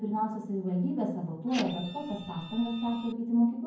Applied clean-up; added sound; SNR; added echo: none; Printer; 13 dB; reverberation time 0.9 s.